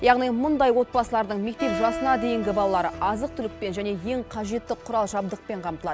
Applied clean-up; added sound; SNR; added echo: none; Acoustic guitar; 12 dB; none.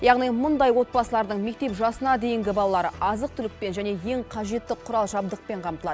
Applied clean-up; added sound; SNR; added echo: none; none; none; none.